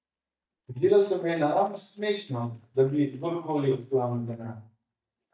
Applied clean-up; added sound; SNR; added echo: neural mask model DeepFilterNet 3.